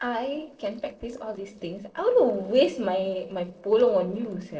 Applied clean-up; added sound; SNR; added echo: neural separator model SepFormer DNS4.